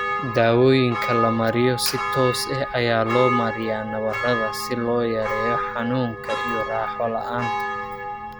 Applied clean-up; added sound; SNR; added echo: none; Church bell; 5 dB; none.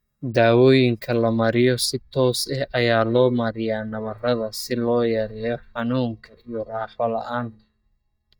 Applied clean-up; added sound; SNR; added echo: neural mask model DeepFilterNet 3.